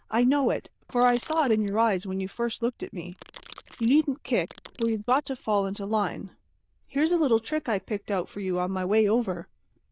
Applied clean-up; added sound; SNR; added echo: neural diffusion model UNIVERSE++.